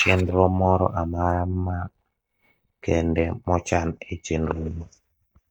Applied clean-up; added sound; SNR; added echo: neural mask model DeepFilterNet 3.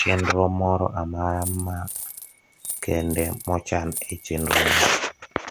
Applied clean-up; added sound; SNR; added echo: none; Coin (dropping); 10 dB; none.